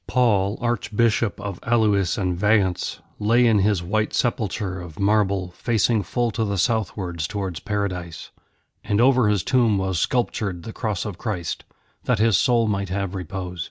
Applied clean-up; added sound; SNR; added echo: none; none; none; none.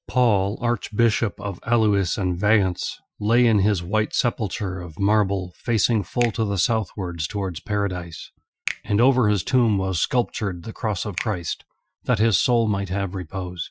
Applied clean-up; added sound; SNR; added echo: classical method Wiener filter.